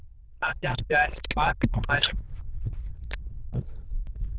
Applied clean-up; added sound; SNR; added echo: neural diffusion model UNIVERSE++.